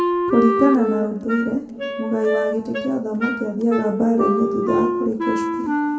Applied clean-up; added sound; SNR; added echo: none; Wind instrument, woodwind instrument; 2 dB; reverberation time 1.8 s.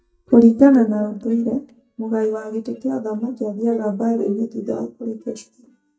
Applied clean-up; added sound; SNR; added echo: neural mask model DeepFilterNet 3.